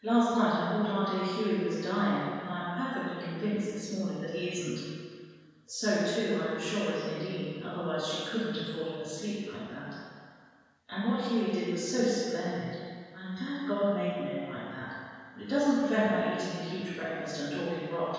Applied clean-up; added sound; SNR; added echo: none; none; none; reverberation time 1.9 s.